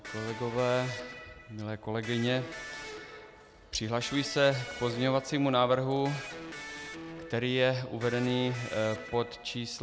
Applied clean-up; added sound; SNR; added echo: none; Electric guitar; 13 dB; none.